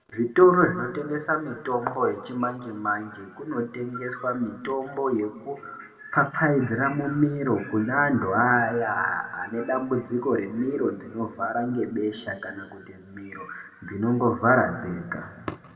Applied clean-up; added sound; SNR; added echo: none; none; none; reverberation time 1.5 s.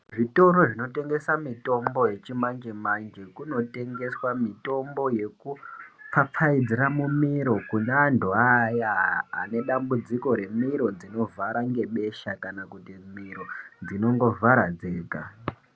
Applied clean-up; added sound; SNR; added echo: none; none; none; none.